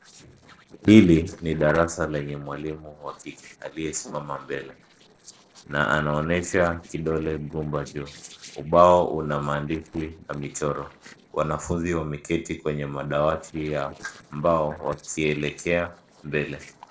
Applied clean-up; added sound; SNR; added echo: neural separator model SepFormer DNS4.